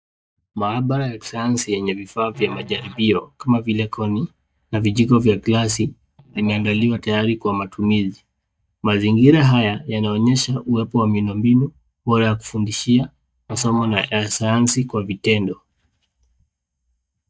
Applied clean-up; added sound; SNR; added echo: neural mask model DeepFilterNet 3.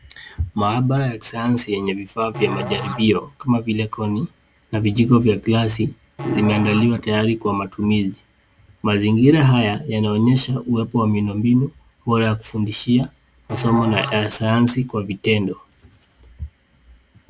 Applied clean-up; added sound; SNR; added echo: none; Musical instrument; 13 dB; none.